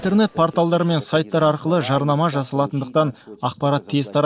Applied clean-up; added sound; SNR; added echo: none; none; none; none.